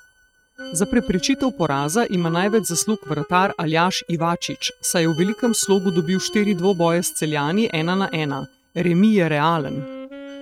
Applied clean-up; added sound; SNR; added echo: neural mask model RNNoise.